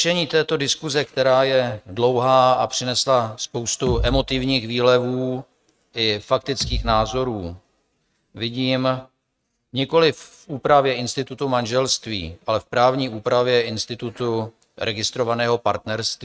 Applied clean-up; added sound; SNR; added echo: neural mask model RNNoise.